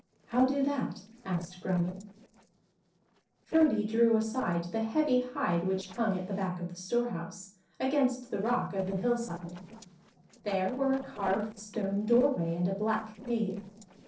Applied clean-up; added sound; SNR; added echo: neural separator model SepFormer DNS4.